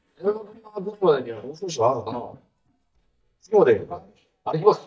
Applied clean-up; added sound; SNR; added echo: neural mask model DeepFilterNet 3.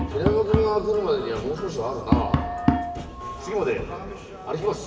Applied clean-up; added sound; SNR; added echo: none; Tap; 2 dB; reverberation time 2.3 s.